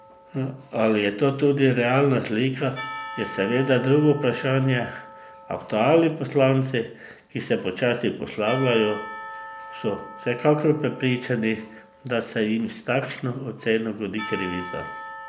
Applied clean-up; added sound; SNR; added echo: none; Percussion; 16 dB; none.